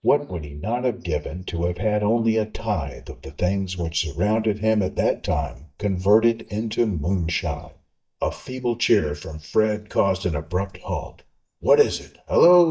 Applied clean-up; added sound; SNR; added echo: neural mask model DeepFilterNet 3.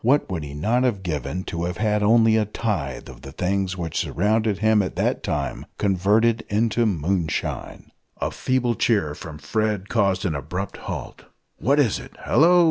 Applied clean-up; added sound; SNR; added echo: none; none; none; none.